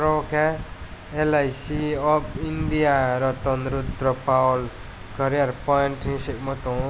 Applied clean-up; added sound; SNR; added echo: none; none; none; none.